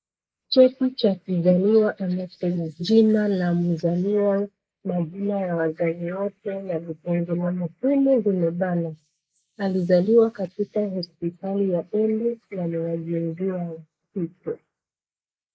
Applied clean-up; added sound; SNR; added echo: neural mask model Resemble Enhance denoiser.